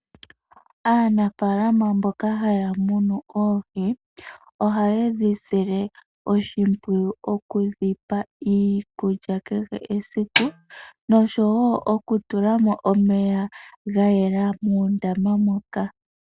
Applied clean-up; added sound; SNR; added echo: none; Snare drum; 5 dB; none.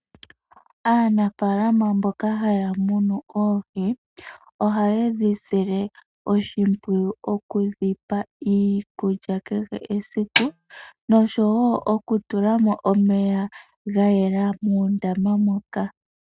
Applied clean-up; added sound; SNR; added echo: neural mask model RNNoise.